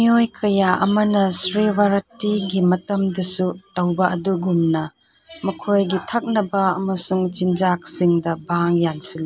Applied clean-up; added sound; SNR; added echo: none; none; none; none.